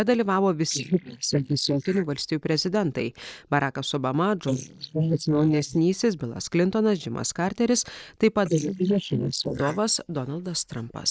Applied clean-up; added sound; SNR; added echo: neural mask model Resemble Enhance denoiser.